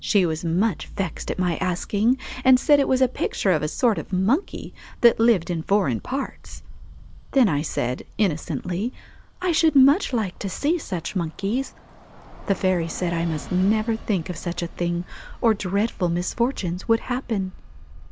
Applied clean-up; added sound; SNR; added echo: none; Bus; 17 dB; none.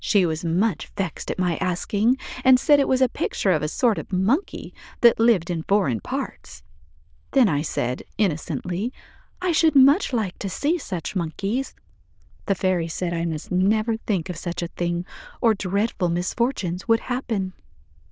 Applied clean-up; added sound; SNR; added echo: neural diffusion model UNIVERSE++.